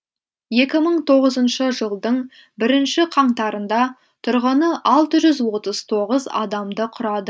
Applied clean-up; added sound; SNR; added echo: none; none; none; none.